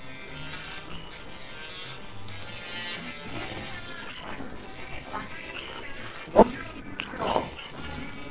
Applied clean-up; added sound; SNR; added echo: neural separator model SepFormer WHAMR!.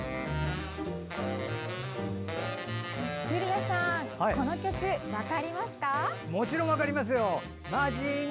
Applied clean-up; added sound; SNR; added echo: none; none; none; none.